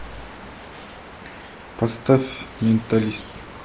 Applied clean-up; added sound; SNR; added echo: none; Waves, surf; 17 dB; none.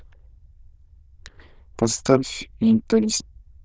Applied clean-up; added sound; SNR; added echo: neural diffusion model UNIVERSE++.